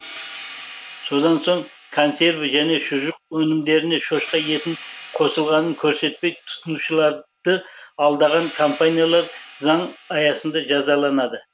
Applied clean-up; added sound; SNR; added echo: none; Hi-hat; 17 dB; none.